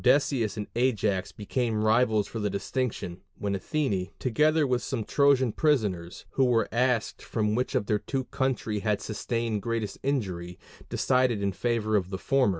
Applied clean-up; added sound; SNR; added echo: none; none; none; none.